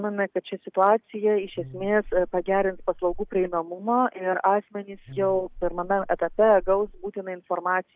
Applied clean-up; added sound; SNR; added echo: none; Buzz; 14 dB; none.